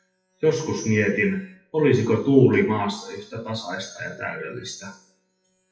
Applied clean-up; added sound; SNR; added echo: classical method WPE with log-MMSE.